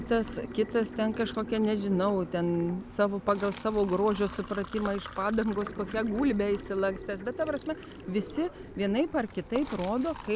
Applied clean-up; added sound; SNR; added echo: none; Sink (filling or washing); 14 dB; none.